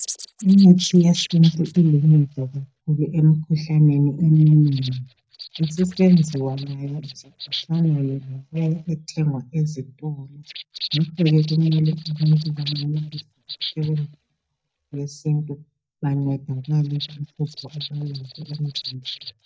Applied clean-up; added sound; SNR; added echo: neural mask model DeepFilterNet 3.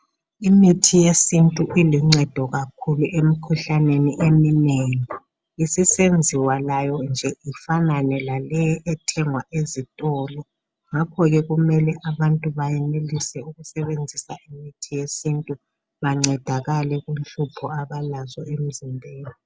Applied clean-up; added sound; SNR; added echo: none; none; none; none.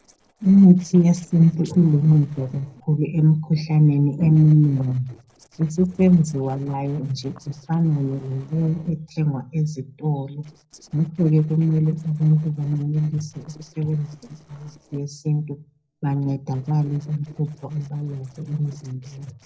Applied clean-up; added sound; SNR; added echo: neural separator model SepFormer DNS4.